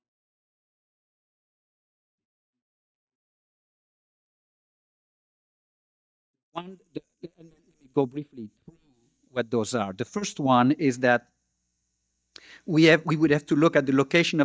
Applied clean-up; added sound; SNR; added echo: neural mask model DeepFilterNet 3.